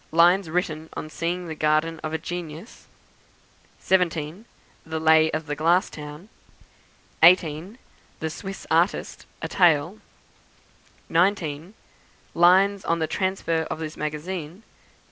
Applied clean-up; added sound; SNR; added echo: none; none; none; none.